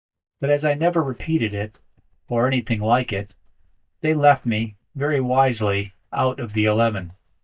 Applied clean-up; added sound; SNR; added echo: neural mask model DeepFilterNet 3.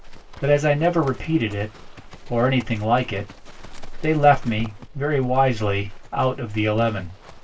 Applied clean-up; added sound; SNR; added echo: none; Livestock, farm animals, working animals; 12 dB; reverberation time 0.2 s.